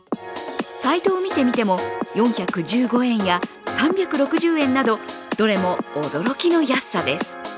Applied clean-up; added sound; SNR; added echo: none; none; none; none.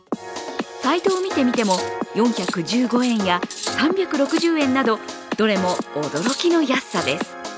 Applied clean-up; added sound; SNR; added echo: none; Cutlery, silverware; 15 dB; none.